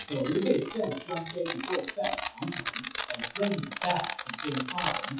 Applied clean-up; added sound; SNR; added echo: classical method WPE with log-MMSE.